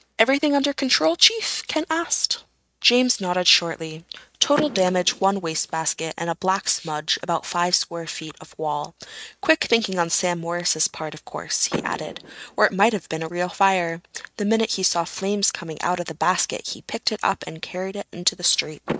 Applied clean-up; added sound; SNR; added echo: neural mask model RNNoise.